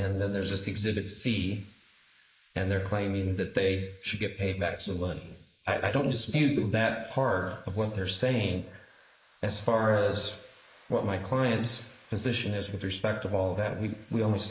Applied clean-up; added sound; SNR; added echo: neural mask model Resemble Enhance denoiser.